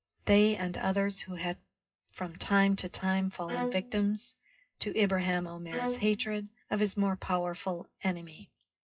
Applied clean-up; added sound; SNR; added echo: classical method WPE with log-MMSE.